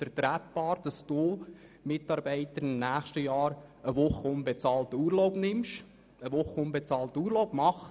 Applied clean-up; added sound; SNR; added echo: none; none; none; none.